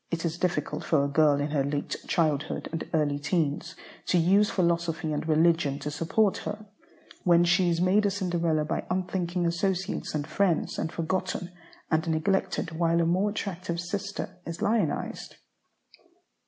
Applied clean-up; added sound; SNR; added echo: none; none; none; none.